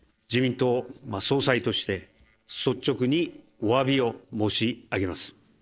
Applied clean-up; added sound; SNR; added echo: neural separator model SepFormer DNS4.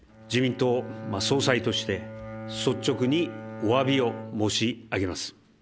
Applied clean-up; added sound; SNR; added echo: none; Bowed string instrument; 12 dB; none.